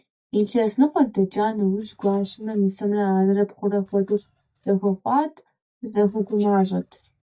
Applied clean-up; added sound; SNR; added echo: neural mask model DeepFilterNet 3.